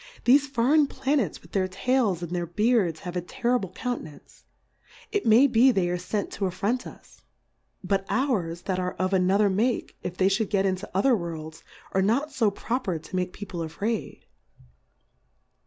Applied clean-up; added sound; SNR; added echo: none; none; none; none.